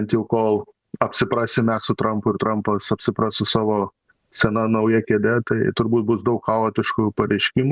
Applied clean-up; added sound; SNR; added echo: none; none; none; none.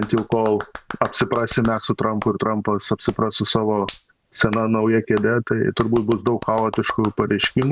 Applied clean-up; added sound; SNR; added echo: none; Clapping; 16 dB; none.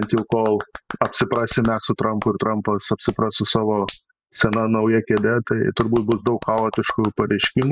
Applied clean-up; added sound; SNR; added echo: classical method spectral subtraction.